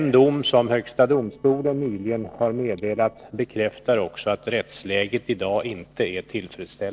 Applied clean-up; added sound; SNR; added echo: neural separator model SepFormer DNS4.